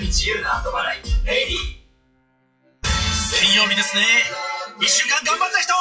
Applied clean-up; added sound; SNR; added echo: classical method WPE with log-MMSE.